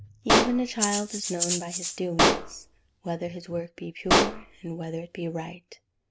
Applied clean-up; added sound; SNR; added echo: none; Explosion + Rattle (instrument); -4 dB; none.